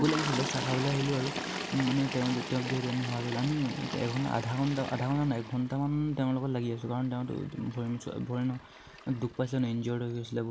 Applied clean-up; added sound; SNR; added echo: none; Toilet flush; 8 dB; none.